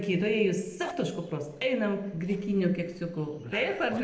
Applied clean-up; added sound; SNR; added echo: neural separator model SepFormer DNS4.